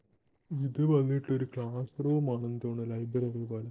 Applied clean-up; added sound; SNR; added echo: neural separator model SepFormer DNS4.